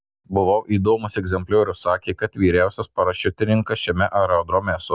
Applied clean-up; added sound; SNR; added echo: none; none; none; none.